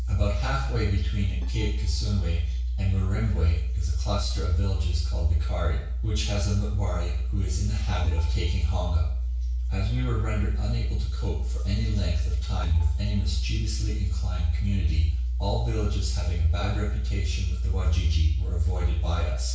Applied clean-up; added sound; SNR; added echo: neural separator model SepFormer DNS4.